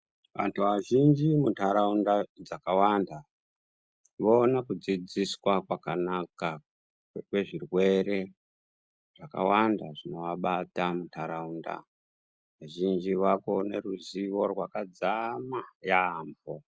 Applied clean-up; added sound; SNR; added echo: none; none; none; none.